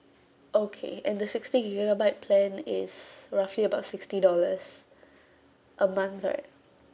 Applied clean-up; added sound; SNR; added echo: none; none; none; none.